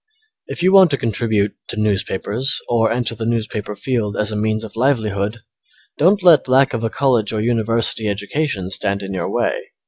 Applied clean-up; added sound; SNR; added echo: none; none; none; none.